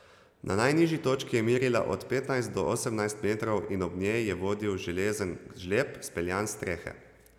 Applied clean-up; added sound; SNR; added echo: none; none; none; none.